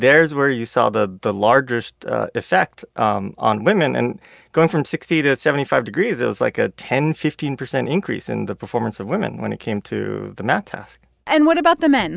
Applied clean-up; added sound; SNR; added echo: none; none; none; none.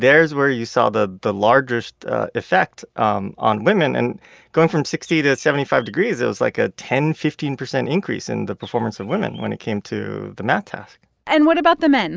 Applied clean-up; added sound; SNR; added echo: neural mask model Resemble Enhance denoiser.